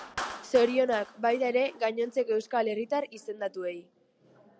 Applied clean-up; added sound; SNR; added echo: none; Clapping; 16 dB; none.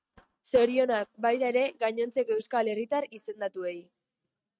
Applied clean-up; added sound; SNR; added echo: neural mask model RNNoise.